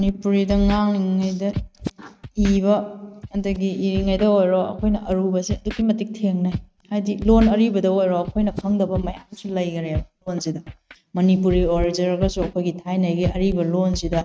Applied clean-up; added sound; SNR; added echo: neural mask model RNNoise.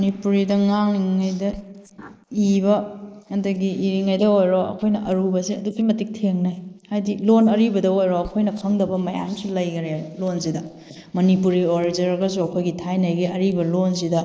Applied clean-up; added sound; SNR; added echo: neural mask model Resemble Enhance denoiser.